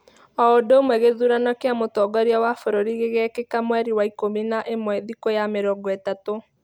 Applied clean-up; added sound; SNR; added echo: none; none; none; none.